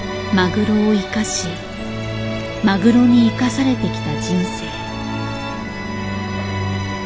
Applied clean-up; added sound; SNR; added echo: none; Chirp, tweet + Wind instrument, woodwind instrument; 12 dB; none.